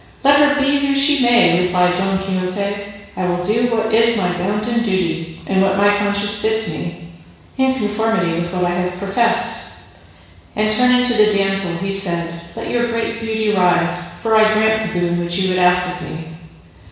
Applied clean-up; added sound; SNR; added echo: none; none; none; reverberation time 1.1 s.